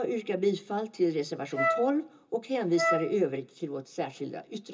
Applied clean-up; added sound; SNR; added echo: none; Wind instrument, woodwind instrument; 1 dB; reverberation time 0.2 s.